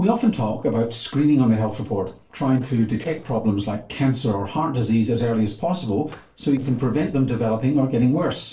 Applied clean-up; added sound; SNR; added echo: neural separator model SepFormer DNS4.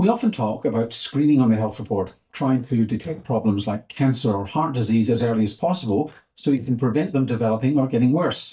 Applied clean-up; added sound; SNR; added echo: neural mask model DeepFilterNet 3.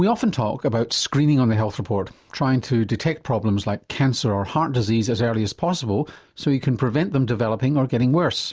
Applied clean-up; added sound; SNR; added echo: none; none; none; none.